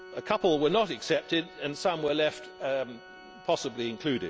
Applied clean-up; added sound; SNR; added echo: none; Organ; 19 dB; none.